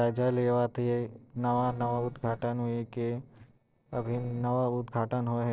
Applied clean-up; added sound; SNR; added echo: neural separator model SepFormer DNS4.